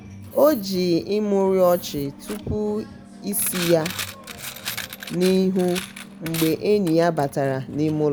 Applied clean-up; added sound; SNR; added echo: none; Coin (dropping); 13 dB; none.